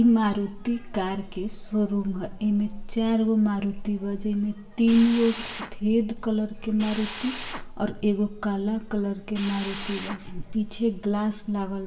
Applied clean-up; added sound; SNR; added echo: none; Drill; 12 dB; reverberation time 0.7 s.